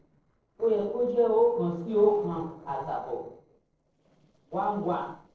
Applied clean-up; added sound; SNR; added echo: neural separator model SepFormer DNS4.